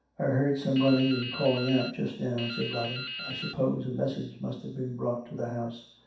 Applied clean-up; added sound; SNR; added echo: none; Drip; 9 dB; reverberation time 0.6 s.